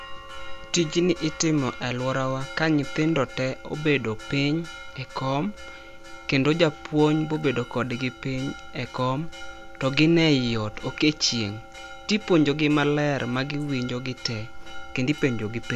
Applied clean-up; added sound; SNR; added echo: none; Church bell; 17 dB; none.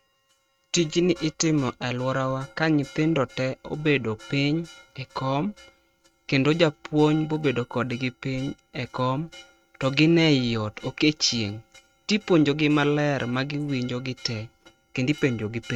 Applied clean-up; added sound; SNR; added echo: neural mask model RNNoise.